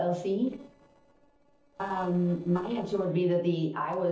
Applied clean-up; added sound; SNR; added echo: neural separator model SepFormer DNS4.